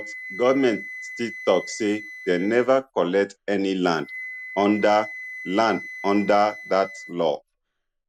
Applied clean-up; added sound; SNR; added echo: none; Wind instrument, woodwind instrument; 14 dB; none.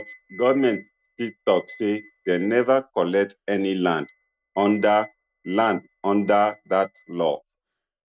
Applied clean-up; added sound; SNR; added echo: neural mask model RNNoise.